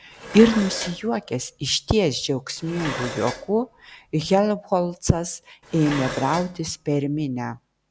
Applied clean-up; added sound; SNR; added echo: none; Dishes, pots, and pans; 12 dB; none.